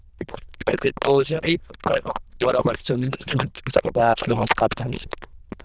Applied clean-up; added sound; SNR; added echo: neural diffusion model UNIVERSE++.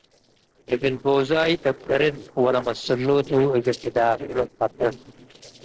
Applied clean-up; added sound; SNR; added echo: neural separator model SepFormer DNS4.